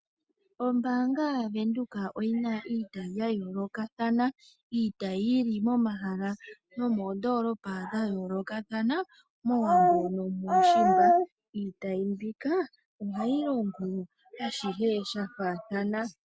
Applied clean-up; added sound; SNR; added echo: none; none; none; none.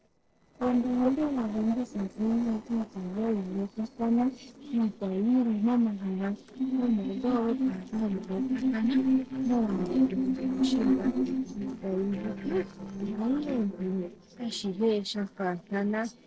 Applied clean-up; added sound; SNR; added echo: neural separator model SepFormer DNS4.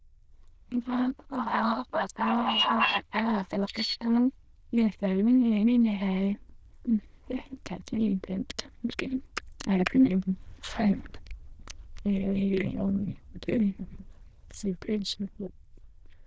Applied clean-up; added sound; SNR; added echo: neural diffusion model UNIVERSE++.